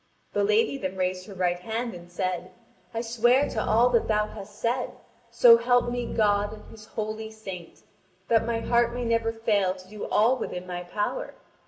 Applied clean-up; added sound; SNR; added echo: none; Piano; 9 dB; reverberation time 1.1 s.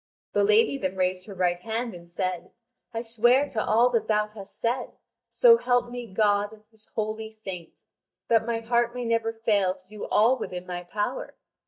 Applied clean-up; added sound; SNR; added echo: neural mask model DeepFilterNet 3.